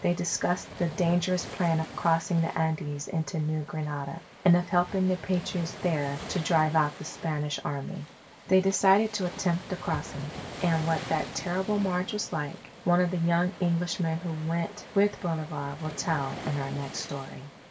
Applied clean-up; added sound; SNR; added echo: none; Waves, surf; 15 dB; reverberation time 0.2 s.